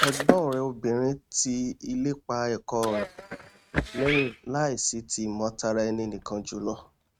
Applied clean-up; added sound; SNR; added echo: neural mask model RNNoise.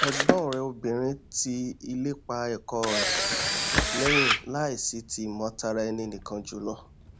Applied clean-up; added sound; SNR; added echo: none; Camera; -1 dB; none.